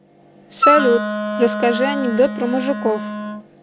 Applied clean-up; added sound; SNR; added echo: none; Wind instrument, woodwind instrument; 2 dB; none.